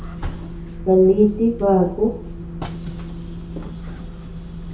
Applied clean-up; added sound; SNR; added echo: none; Bus / Engine; 9 dB; reverberation time 0.6 s.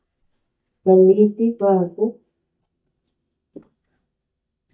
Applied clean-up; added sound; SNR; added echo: neural mask model DeepFilterNet 3.